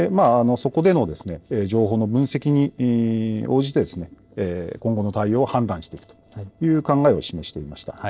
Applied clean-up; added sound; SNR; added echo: neural separator model SepFormer DNS4.